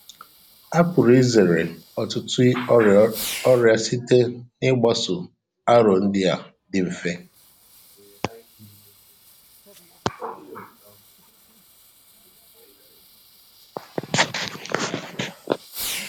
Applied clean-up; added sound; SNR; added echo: none; Fireworks; 19 dB; none.